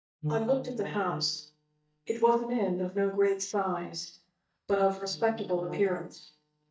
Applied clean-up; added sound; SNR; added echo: neural mask model DeepFilterNet 3.